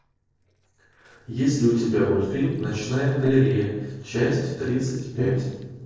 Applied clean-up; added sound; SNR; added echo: neural separator model SepFormer DNS4.